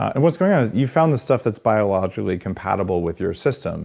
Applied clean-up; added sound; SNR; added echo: none; none; none; none.